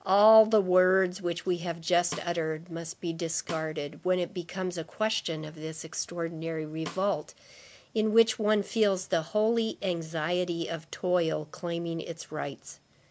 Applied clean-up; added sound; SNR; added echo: none; Snare drum; 17 dB; none.